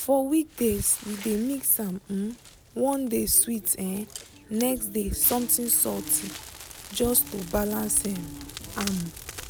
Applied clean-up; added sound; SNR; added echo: none; Crackle; 15 dB; none.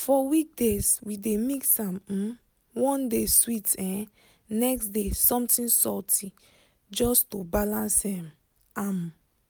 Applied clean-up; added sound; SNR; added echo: none; none; none; none.